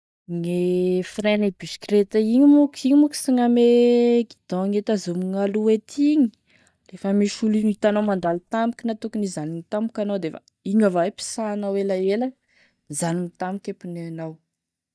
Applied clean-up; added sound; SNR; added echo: neural mask model DeepFilterNet 3.